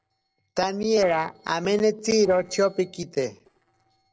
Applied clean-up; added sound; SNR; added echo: neural separator model SepFormer DNS4.